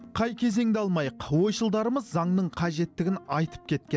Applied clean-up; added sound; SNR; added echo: none; none; none; none.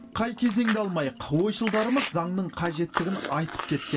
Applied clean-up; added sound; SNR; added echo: none; Chewing, mastication; 9 dB; reverberation time 0.2 s.